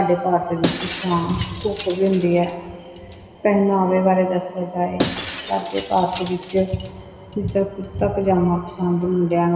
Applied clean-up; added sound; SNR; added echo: none; Shatter; 10 dB; reverberation time 2.7 s.